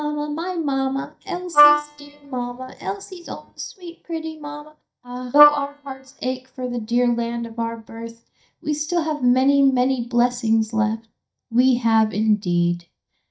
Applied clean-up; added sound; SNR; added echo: neural mask model DeepFilterNet 3.